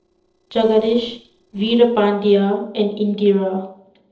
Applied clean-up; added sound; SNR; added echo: neural separator model SepFormer DNS4.